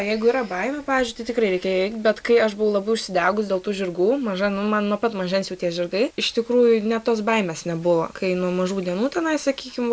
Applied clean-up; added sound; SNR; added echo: none; none; none; none.